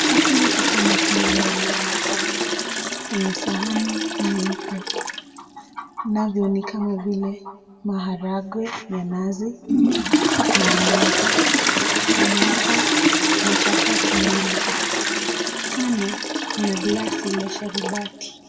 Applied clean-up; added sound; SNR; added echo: none; Toilet flush; -5 dB; reverberation time 1.4 s.